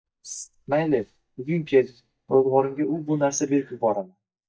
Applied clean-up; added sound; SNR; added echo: neural mask model DeepFilterNet 3.